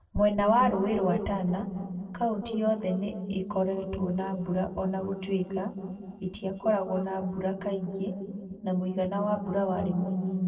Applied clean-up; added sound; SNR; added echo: neural separator model SepFormer DNS4.